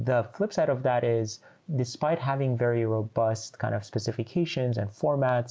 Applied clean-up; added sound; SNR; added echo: none; none; none; none.